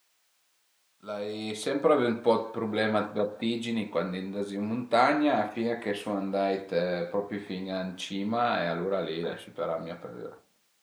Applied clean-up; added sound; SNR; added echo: none; none; none; none.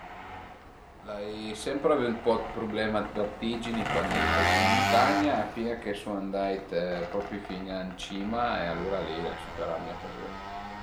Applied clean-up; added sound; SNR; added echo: none; Engine; 2 dB; none.